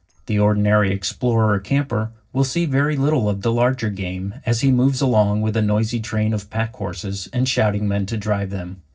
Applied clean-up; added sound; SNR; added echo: neural separator model SepFormer DNS4.